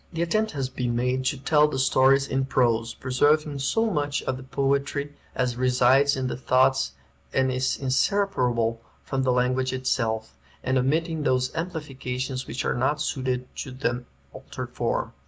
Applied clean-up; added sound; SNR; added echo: none; none; none; none.